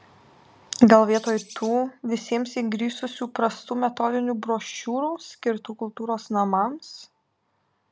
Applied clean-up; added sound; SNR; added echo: none; Bird; 18 dB; none.